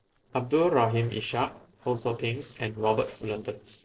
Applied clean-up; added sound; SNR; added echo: neural separator model SepFormer DNS4.